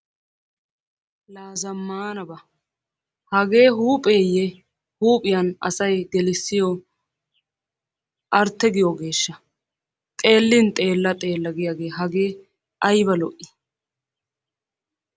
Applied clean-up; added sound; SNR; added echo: none; none; none; none.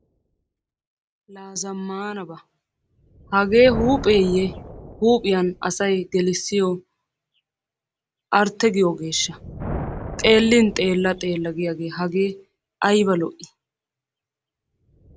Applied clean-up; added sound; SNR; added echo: none; Thunder; 15 dB; none.